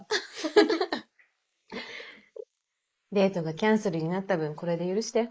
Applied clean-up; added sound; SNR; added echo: neural mask model Resemble Enhance denoiser.